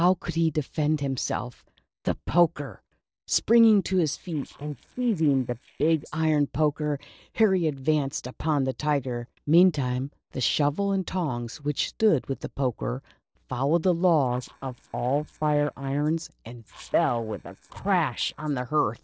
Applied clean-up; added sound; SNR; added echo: neural separator model SepFormer DNS4.